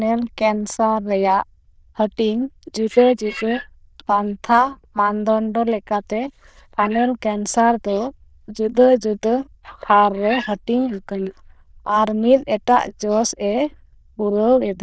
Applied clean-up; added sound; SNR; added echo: neural diffusion model UNIVERSE++.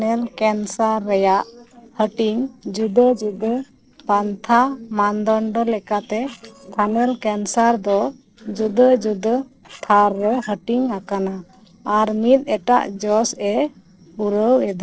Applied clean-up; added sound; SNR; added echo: neural separator model SepFormer DNS4.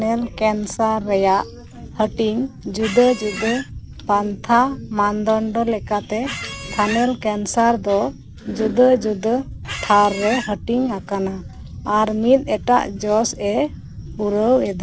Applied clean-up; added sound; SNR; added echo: none; Squeak; 10 dB; none.